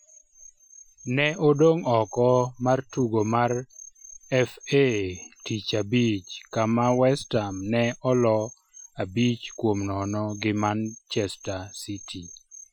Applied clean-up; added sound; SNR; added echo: classical method Wiener filter.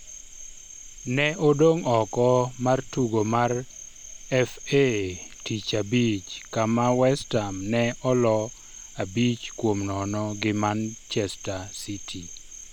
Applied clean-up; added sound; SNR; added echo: none; Cricket; 17 dB; none.